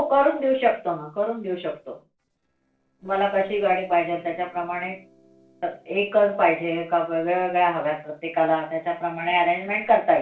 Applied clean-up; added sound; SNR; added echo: neural separator model SepFormer DNS4.